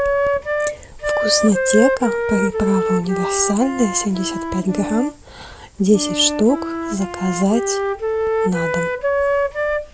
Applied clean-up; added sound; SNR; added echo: none; Wind instrument, woodwind instrument; 1 dB; none.